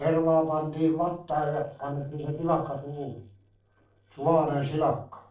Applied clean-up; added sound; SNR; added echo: neural separator model SepFormer DNS4.